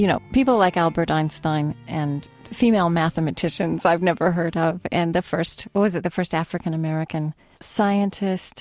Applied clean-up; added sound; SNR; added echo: none; none; none; none.